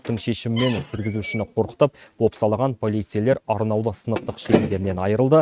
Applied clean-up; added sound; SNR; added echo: neural mask model RNNoise.